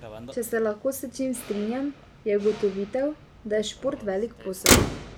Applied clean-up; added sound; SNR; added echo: none; Motor vehicle (road); 1 dB; none.